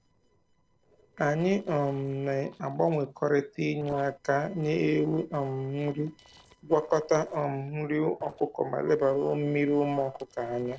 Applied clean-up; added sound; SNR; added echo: neural separator model SepFormer DNS4.